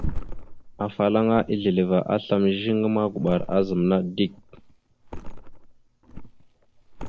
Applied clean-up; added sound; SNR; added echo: none; Thump, thud; 10 dB; none.